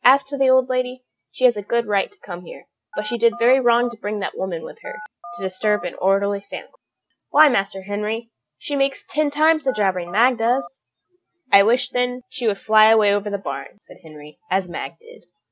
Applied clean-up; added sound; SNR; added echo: none; Telephone; 14 dB; none.